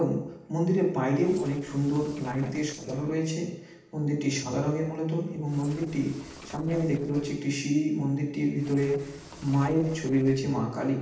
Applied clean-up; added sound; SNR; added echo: neural separator model SepFormer DNS4.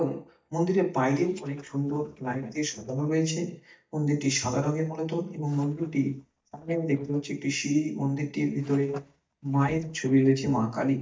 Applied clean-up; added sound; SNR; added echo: neural mask model DeepFilterNet 3.